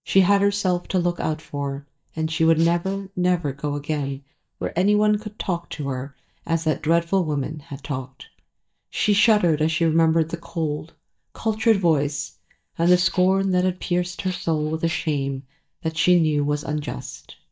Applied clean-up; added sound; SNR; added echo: neural mask model DeepFilterNet 3.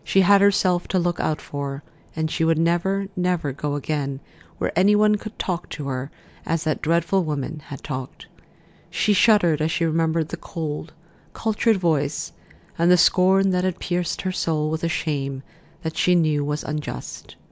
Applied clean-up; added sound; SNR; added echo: none; none; none; none.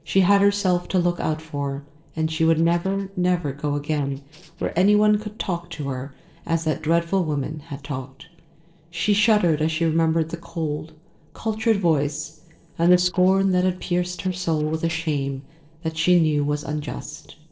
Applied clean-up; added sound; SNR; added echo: neural separator model SepFormer DNS4.